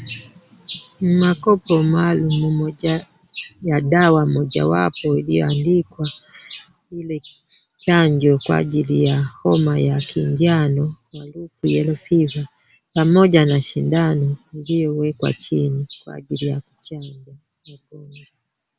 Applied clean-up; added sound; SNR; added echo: none; none; none; none.